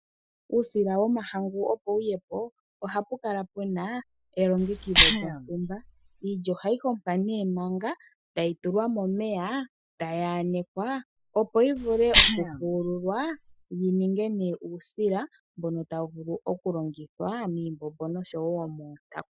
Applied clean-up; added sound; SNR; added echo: classical method Wiener filter.